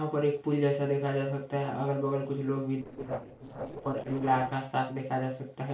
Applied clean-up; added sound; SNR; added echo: neural separator model SepFormer DNS4.